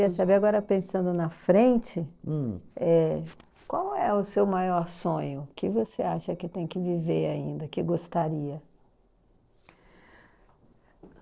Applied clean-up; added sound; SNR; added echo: neural separator model SepFormer DNS4.